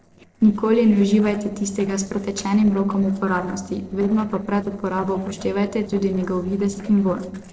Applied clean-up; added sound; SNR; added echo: neural separator model SepFormer DNS4.